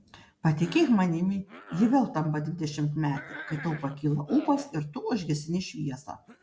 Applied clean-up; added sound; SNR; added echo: none; Cough; 19 dB; none.